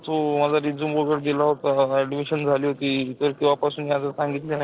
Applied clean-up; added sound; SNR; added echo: neural separator model SepFormer DNS4.